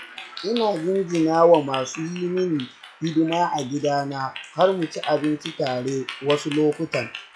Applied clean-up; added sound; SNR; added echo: classical method log-MMSE.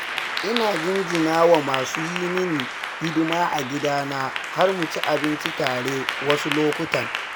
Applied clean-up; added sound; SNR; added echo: none; Applause / Clapping; 5 dB; none.